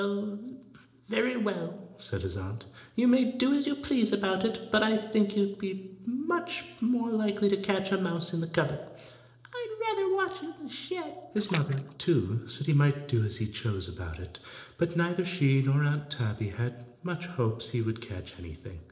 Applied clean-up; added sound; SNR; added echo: neural separator model SepFormer DNS4.